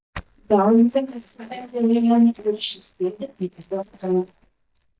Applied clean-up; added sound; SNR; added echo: neural mask model DeepFilterNet 3.